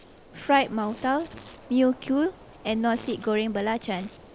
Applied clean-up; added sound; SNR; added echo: none; Insect; 19 dB; none.